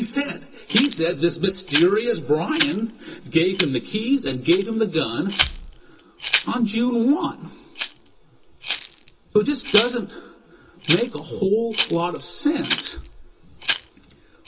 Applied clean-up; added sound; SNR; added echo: none; Rattle (instrument); 7 dB; reverberation time 0.2 s.